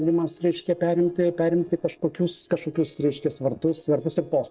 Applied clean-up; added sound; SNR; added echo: neural separator model SepFormer DNS4.